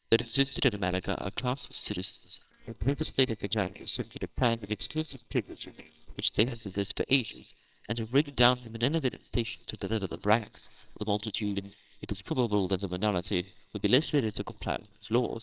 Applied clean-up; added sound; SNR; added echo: neural separator model SepFormer WHAMR!.